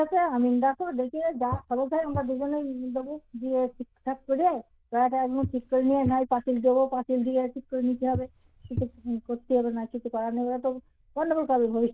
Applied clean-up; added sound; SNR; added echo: neural diffusion model UNIVERSE++.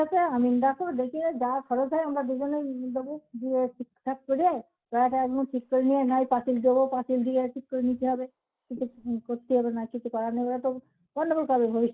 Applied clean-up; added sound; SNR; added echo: neural mask model Resemble Enhance denoiser.